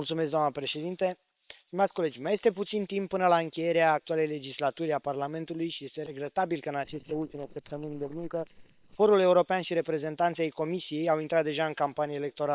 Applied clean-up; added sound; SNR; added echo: neural separator model SepFormer WHAM!.